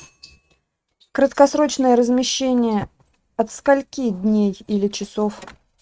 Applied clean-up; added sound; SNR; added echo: neural mask model RNNoise.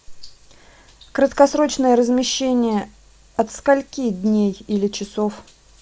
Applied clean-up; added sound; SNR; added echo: none; none; none; none.